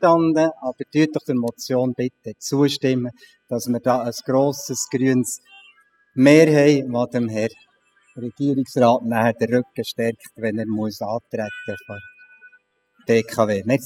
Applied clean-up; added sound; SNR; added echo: classical method spectral subtraction.